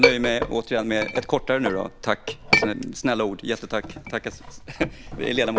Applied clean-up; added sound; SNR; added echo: none; Chink, clink; 2 dB; none.